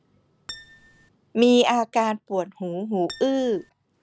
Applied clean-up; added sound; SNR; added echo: none; Acoustic guitar; 18 dB; none.